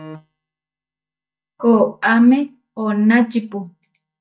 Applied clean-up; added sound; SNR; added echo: neural mask model DeepFilterNet 3.